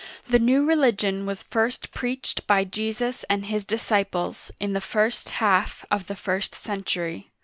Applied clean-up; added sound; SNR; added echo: none; none; none; none.